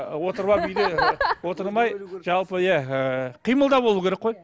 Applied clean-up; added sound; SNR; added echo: none; none; none; none.